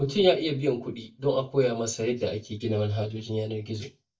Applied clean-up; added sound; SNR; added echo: neural mask model DeepFilterNet 3.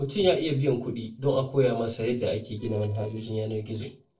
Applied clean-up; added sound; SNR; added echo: neural separator model SepFormer DNS4.